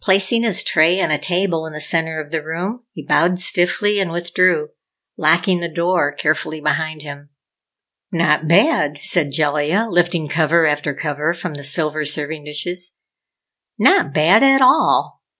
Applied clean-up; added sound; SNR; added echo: none; none; none; none.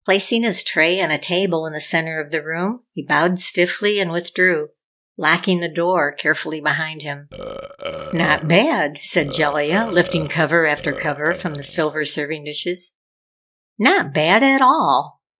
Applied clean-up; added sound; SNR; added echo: neural mask model DeepFilterNet 3.